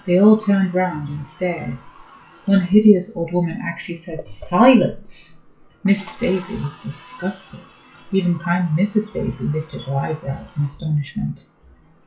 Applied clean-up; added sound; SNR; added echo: classical method WPE with log-MMSE.